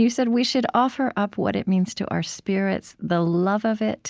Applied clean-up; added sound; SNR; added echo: none; none; none; none.